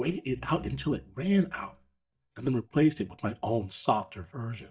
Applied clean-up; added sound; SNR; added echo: neural mask model DeepFilterNet 3.